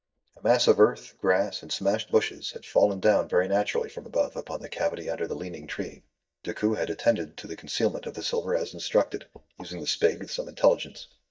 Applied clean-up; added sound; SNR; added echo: neural mask model DeepFilterNet 3.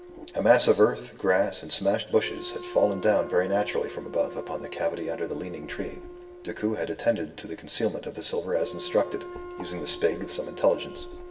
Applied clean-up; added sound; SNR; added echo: none; Wind instrument, woodwind instrument; 15 dB; reverberation time 0.7 s.